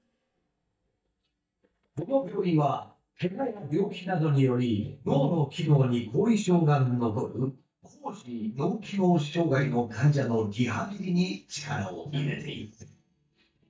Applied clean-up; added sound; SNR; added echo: neural mask model DeepFilterNet 3.